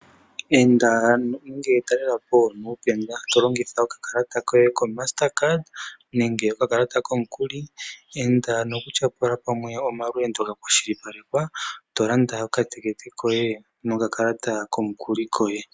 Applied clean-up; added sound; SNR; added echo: none; none; none; none.